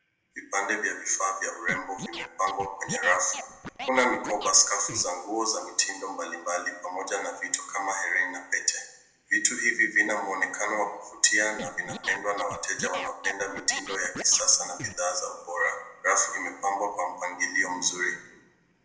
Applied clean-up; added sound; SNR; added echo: neural separator model SepFormer DNS4.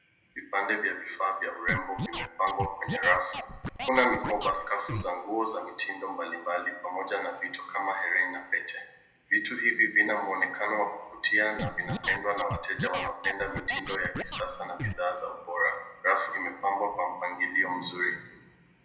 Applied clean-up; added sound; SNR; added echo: none; Scratching (performance technique); 9 dB; reverberation time 0.6 s.